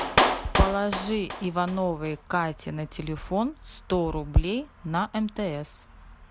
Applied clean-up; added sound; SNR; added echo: none; Clapping; 4 dB; none.